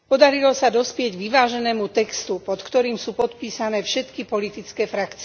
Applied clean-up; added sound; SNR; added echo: none; none; none; none.